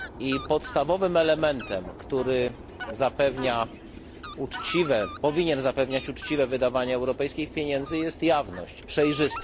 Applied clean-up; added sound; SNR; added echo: none; Fowl; 13 dB; none.